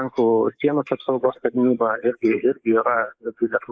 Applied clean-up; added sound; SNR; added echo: neural mask model Resemble Enhance denoiser.